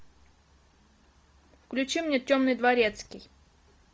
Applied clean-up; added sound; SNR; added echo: none; none; none; none.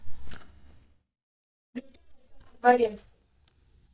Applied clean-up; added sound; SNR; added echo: neural mask model DeepFilterNet 3.